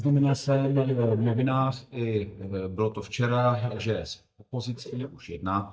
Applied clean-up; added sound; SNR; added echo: neural mask model DeepFilterNet 3.